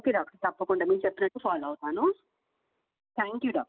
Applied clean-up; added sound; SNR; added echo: none; none; none; none.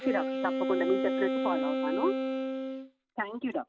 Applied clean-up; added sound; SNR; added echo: none; Wind instrument, woodwind instrument; -1 dB; none.